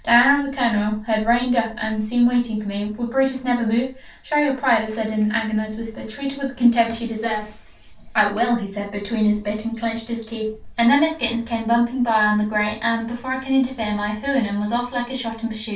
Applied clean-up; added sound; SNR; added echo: none; none; none; reverberation time 0.3 s.